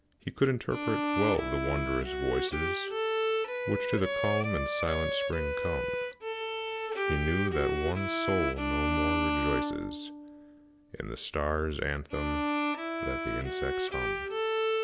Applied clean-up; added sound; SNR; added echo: none; Bowed string instrument; -1 dB; none.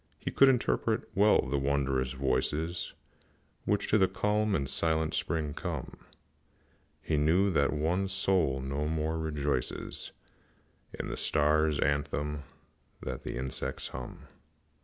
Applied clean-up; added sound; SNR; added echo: none; none; none; none.